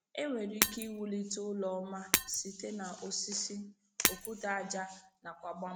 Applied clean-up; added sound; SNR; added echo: none; Shatter; -1 dB; none.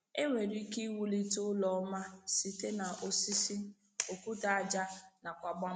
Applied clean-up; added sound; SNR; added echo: none; none; none; none.